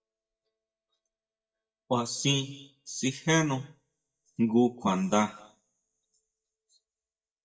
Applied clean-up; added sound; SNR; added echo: neural mask model DeepFilterNet 3.